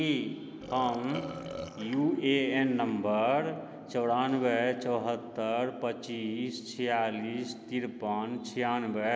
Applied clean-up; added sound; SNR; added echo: none; Burping, eructation; 11 dB; none.